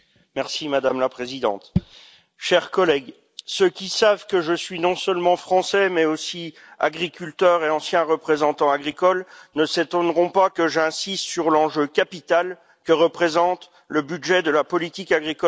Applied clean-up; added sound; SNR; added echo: none; none; none; none.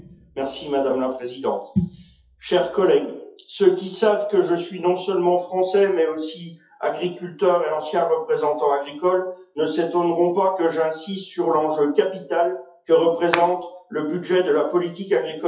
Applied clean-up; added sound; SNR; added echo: classical method WPE with log-MMSE.